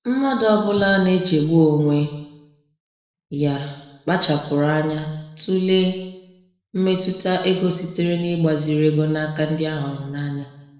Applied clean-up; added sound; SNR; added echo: none; none; none; reverberation time 1.0 s.